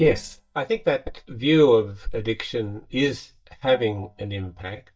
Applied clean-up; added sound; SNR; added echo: neural mask model DeepFilterNet 3.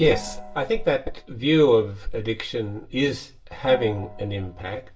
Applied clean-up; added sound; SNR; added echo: none; Gong; 16 dB; reverberation time 0.2 s.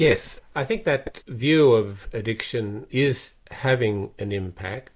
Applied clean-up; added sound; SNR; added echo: none; none; none; none.